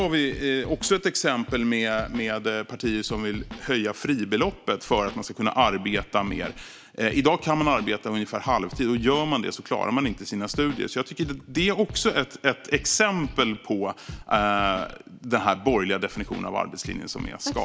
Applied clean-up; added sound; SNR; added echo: none; Scratching (performance technique); 16 dB; none.